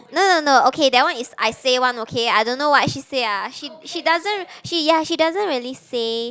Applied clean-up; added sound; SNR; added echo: none; none; none; none.